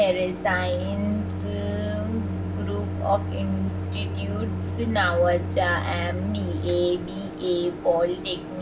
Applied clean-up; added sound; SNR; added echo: none; Microwave oven; 3 dB; reverberation time 0.4 s.